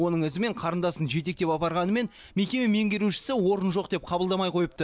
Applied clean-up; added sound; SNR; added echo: none; none; none; none.